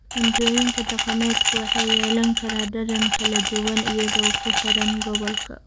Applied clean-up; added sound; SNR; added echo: none; Glass; -2 dB; none.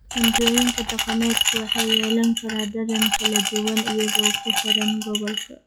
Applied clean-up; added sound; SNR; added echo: classical method log-MMSE.